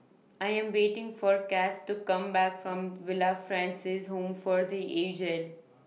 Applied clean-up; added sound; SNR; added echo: none; none; none; none.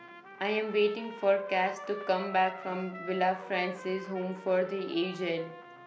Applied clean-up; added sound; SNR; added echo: none; Trumpet; 15 dB; none.